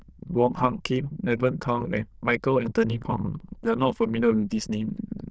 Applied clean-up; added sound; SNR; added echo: neural diffusion model UNIVERSE++.